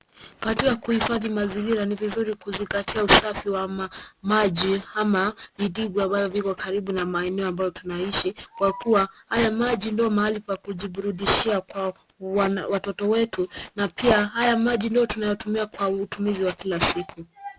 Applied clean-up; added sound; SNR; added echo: none; none; none; none.